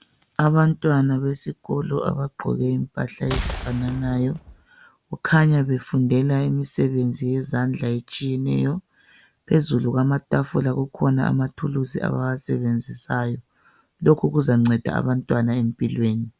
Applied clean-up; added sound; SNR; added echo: none; Boom; 9 dB; none.